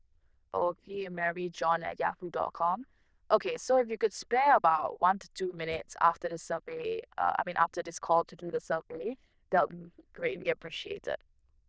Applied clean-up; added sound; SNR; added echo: neural diffusion model UNIVERSE++.